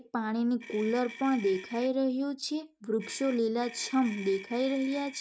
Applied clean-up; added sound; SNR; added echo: neural mask model RNNoise.